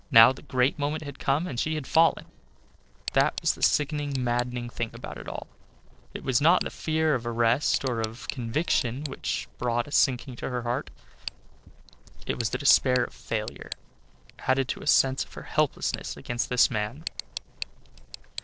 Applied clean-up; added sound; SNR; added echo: neural separator model SepFormer DNS4.